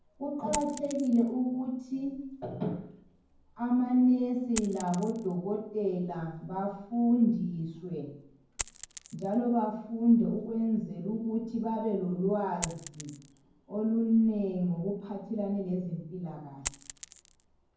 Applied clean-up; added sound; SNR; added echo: none; Coin (dropping); 17 dB; reverberation time 0.9 s.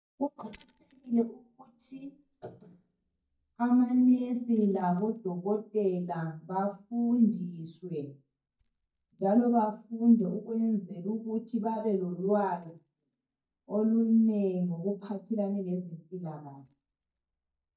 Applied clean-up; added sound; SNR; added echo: neural mask model DeepFilterNet 3.